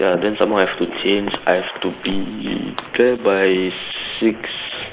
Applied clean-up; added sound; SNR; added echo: neural mask model Resemble Enhance denoiser.